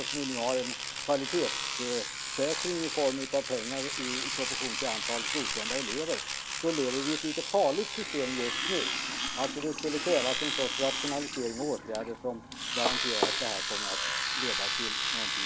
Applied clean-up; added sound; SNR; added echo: none; Domestic sounds, home sounds; 1 dB; none.